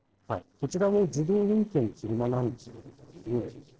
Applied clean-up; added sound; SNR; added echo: neural separator model SepFormer DNS4.